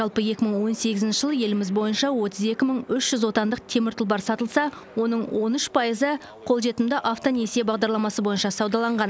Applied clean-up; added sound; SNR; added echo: none; none; none; none.